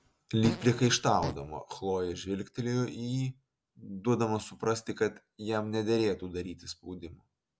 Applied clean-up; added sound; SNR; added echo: none; Fart; 8 dB; none.